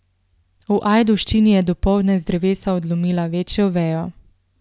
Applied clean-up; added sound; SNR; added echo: none; none; none; none.